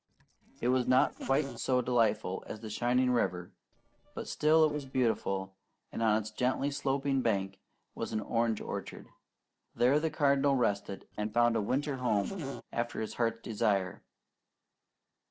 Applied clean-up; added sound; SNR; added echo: neural separator model SepFormer DNS4.